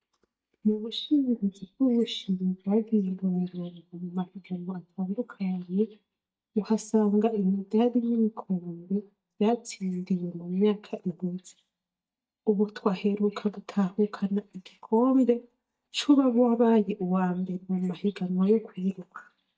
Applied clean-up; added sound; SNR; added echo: neural mask model DeepFilterNet 3.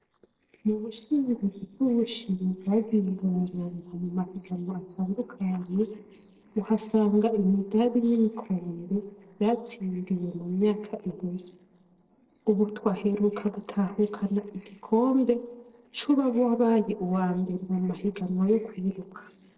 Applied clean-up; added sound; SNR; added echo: neural separator model SepFormer DNS4.